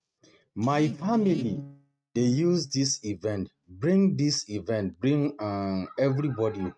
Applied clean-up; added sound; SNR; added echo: neural mask model RNNoise.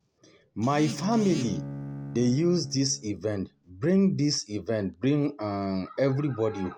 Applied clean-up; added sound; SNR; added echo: none; Bowed string instrument; 12 dB; none.